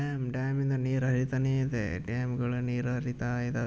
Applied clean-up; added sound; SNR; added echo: none; none; none; none.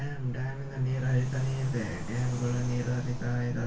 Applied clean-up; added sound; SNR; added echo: none; Fixed-wing aircraft, airplane; 16 dB; reverberation time 0.2 s.